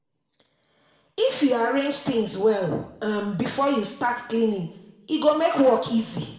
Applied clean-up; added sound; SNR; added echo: none; none; none; reverberation time 0.7 s.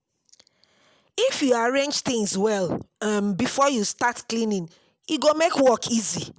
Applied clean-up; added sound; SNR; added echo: none; none; none; none.